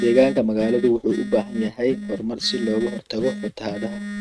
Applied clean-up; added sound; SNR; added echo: neural mask model RNNoise.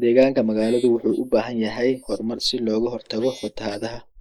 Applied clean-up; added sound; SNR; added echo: neural mask model Resemble Enhance denoiser.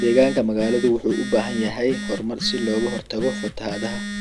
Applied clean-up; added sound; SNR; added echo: none; Telephone; 8 dB; none.